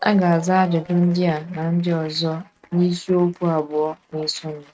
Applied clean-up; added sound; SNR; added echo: neural mask model RNNoise.